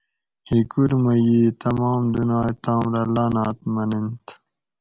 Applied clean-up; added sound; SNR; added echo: none; none; none; none.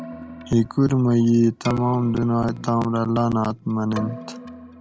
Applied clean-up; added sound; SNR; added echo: none; Keyboard (musical); 16 dB; none.